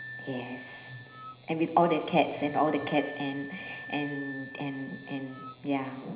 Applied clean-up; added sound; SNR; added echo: none; Wind instrument, woodwind instrument; 15 dB; reverberation time 0.9 s.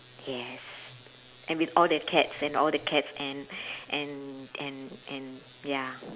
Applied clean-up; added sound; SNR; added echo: none; none; none; none.